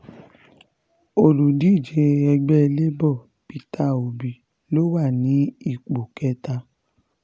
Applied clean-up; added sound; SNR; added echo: none; none; none; none.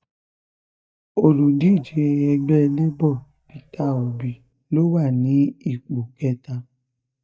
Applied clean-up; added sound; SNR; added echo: neural mask model DeepFilterNet 3.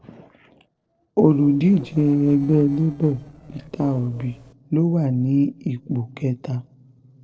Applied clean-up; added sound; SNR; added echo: neural separator model SepFormer DNS4.